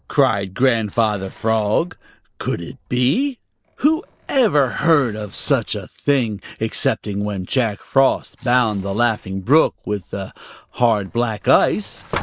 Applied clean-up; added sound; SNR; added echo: neural separator model SepFormer DNS4.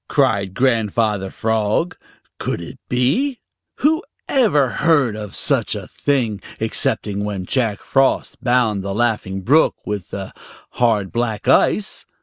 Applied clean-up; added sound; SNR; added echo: none; none; none; none.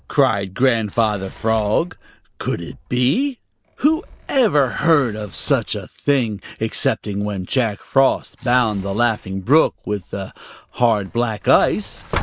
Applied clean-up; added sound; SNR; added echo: none; Sliding door; 18 dB; none.